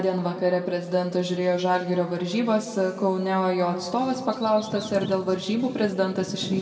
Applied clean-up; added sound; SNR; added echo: none; Bird vocalization, bird call, bird song; 16 dB; reverberation time 1.8 s.